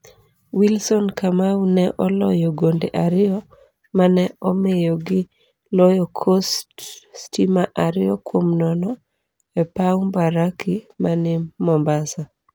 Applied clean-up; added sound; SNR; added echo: none; none; none; none.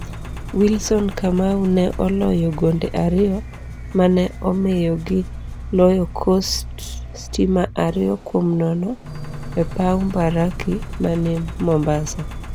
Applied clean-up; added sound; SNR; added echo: none; Engine; 10 dB; none.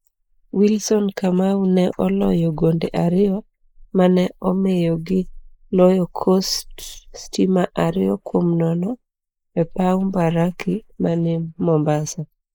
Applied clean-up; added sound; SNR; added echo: neural mask model Resemble Enhance denoiser.